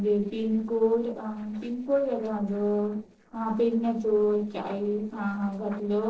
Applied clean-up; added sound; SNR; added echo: neural separator model SepFormer DNS4.